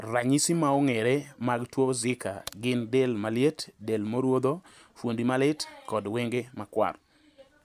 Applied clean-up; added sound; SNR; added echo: none; Crack; 17 dB; none.